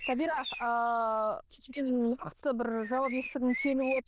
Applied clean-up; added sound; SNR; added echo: neural diffusion model UNIVERSE++.